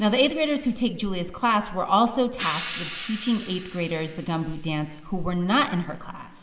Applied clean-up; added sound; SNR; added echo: none; Hi-hat; 12 dB; reverberation time 2.9 s.